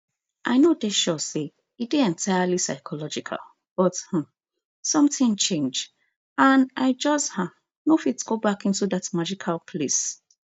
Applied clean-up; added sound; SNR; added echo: none; none; none; none.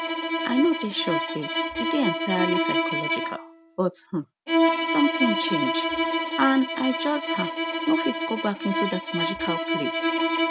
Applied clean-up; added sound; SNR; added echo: none; Bowed string instrument; -1 dB; none.